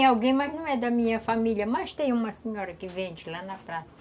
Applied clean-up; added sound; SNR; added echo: none; none; none; none.